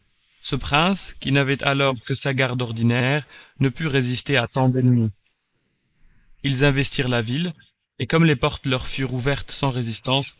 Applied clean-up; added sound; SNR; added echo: neural mask model Resemble Enhance denoiser.